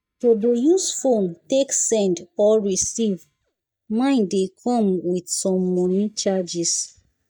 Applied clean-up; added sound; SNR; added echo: neural mask model DeepFilterNet 3.